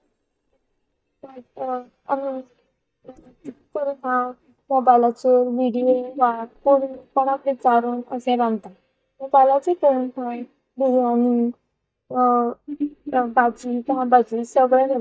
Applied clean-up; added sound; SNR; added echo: neural mask model DeepFilterNet 3.